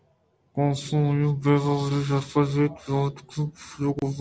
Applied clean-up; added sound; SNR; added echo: none; none; none; none.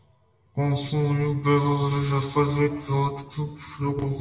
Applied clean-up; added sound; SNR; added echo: none; none; none; reverberation time 0.9 s.